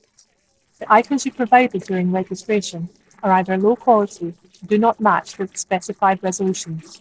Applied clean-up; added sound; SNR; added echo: neural separator model SepFormer DNS4.